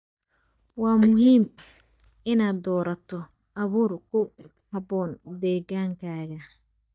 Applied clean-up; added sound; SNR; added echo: neural mask model DeepFilterNet 3.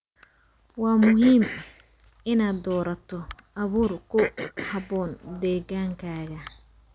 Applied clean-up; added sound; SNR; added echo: none; Hi-hat + Cough; 13 dB; none.